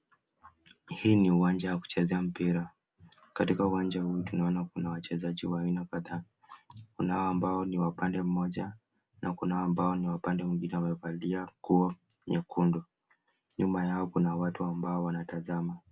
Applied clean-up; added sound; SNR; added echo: none; none; none; none.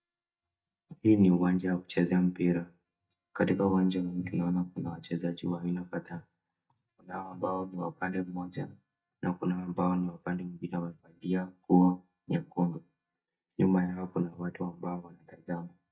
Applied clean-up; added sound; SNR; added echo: neural mask model DeepFilterNet 3.